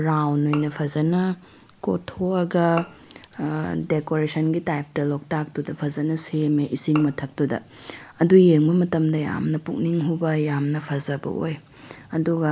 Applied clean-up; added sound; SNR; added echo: none; Bowed string instrument; 20 dB; none.